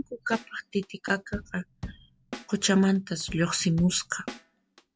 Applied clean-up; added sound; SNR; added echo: none; Drum / Drum kit; 15 dB; none.